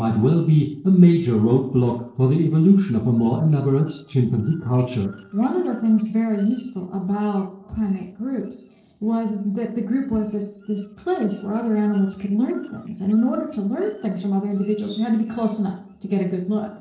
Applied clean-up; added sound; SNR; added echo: neural separator model SepFormer DNS4.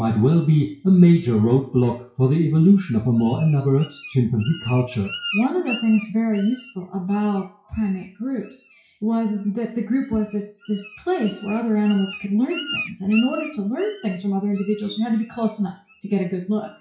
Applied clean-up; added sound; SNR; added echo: classical method WPE with log-MMSE.